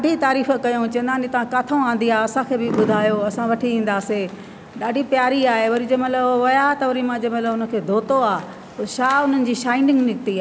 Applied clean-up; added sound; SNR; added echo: none; none; none; none.